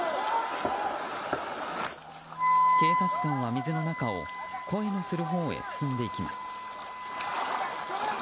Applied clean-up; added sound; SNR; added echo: none; Wind instrument, woodwind instrument; 0 dB; none.